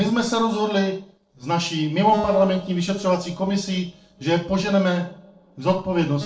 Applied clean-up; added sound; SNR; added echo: neural separator model SepFormer DNS4.